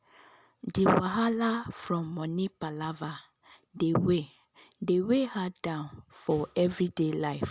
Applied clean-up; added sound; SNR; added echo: none; none; none; none.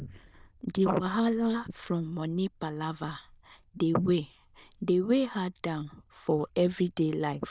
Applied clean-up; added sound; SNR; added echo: neural diffusion model UNIVERSE++.